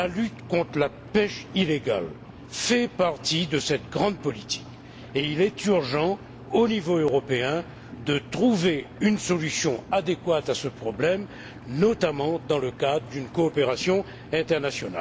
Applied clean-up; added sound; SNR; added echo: none; Engine; 17 dB; none.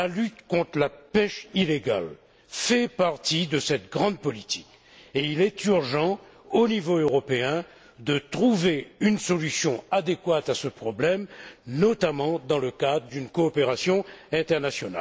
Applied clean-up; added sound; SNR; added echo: none; none; none; none.